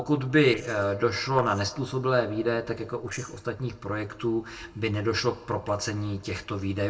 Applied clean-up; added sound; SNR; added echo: neural separator model SepFormer DNS4.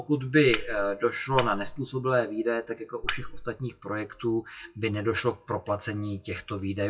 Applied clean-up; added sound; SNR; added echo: classical method WPE with log-MMSE.